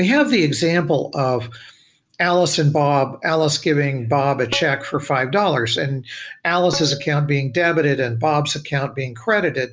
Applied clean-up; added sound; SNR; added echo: none; Tabla; 17 dB; none.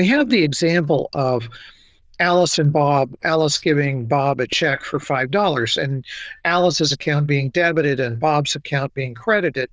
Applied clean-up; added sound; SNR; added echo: neural diffusion model UNIVERSE++.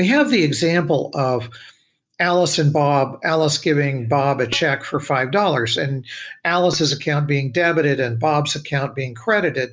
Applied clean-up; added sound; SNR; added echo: neural mask model DeepFilterNet 3.